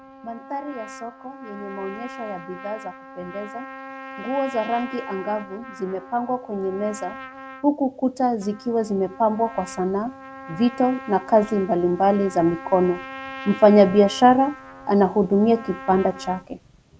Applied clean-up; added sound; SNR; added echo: none; Trumpet; 16 dB; none.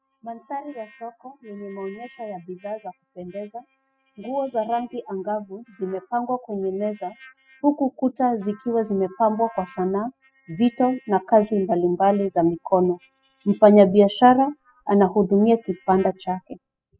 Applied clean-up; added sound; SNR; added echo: classical method spectral subtraction.